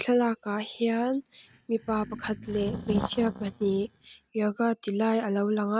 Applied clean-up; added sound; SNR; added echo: neural mask model RNNoise.